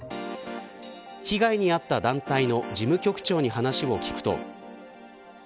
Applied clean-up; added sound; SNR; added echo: none; none; none; none.